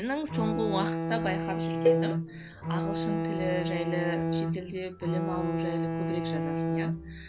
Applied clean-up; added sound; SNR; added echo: none; Bowed string instrument + Cowbell; -5 dB; none.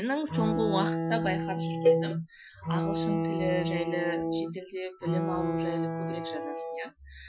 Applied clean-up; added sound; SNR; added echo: classical method Wiener filter.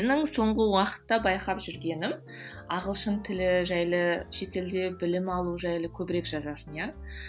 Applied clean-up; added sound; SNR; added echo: none; none; none; none.